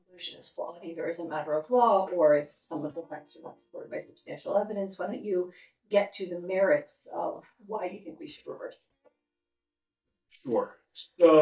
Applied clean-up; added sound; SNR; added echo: neural mask model DeepFilterNet 3.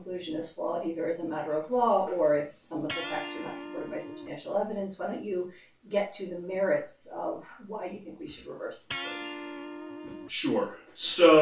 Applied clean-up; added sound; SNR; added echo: none; Electric guitar; 12 dB; reverberation time 0.2 s.